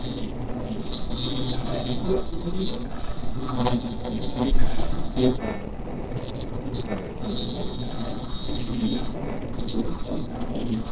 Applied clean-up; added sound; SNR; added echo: neural separator model SepFormer DNS4.